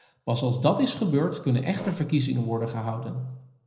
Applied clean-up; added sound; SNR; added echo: neural separator model SepFormer DNS4.